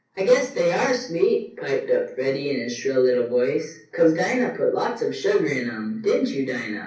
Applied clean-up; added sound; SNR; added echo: none; none; none; reverberation time 0.6 s.